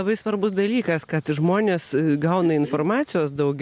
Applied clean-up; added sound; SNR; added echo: none; none; none; none.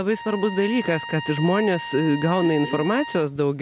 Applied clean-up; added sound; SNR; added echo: none; Bowed string instrument; 11 dB; none.